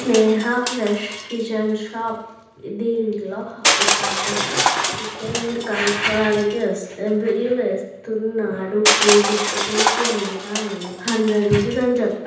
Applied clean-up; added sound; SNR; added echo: none; Crushing; 3 dB; reverberation time 0.9 s.